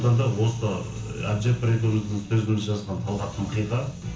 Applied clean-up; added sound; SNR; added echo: none; none; none; reverberation time 0.7 s.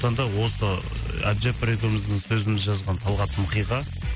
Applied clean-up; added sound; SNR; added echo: none; none; none; none.